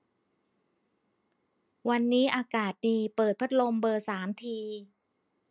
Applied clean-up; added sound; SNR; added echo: none; none; none; none.